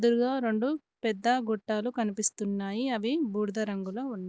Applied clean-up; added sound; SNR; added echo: none; none; none; none.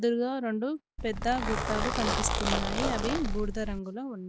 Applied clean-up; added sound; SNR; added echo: none; Zipper (clothing); -1 dB; none.